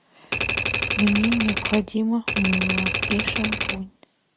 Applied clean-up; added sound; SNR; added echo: none; Typewriter; 0 dB; none.